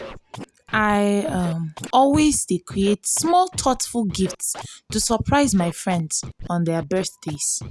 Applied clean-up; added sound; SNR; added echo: none; Scratching (performance technique); 16 dB; none.